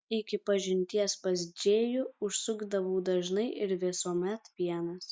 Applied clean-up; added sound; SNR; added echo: none; none; none; none.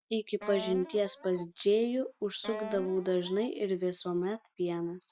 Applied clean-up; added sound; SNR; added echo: none; Wind instrument, woodwind instrument; 13 dB; none.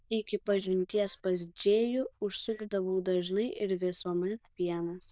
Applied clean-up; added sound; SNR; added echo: neural diffusion model UNIVERSE++.